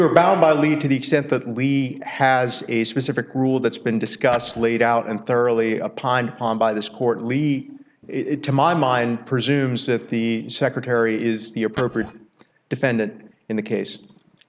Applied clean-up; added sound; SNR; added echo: none; Glass; 13 dB; none.